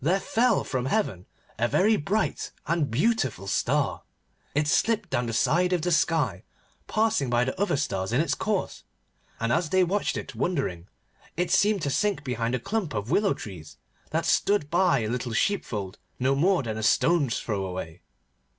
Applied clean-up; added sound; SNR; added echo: none; none; none; none.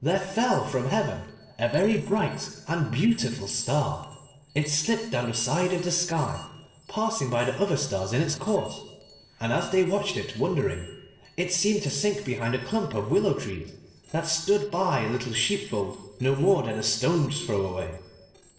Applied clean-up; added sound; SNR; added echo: neural separator model SepFormer DNS4.